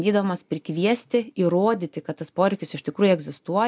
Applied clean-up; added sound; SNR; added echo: none; none; none; none.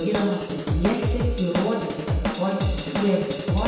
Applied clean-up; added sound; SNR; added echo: none; Drum / Drum kit; 1 dB; reverberation time 1.1 s.